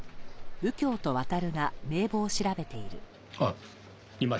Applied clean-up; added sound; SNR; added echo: none; none; none; none.